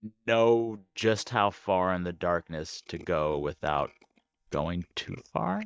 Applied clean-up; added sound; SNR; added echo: neural mask model DeepFilterNet 3.